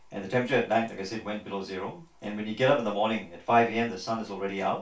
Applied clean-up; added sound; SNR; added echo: none; none; none; reverberation time 0.2 s.